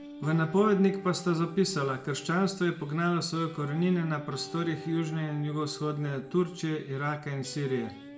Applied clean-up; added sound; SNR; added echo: none; Guitar; 17 dB; reverberation time 0.5 s.